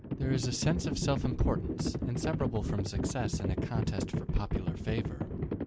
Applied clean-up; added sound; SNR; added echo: none; Livestock, farm animals, working animals; -1 dB; none.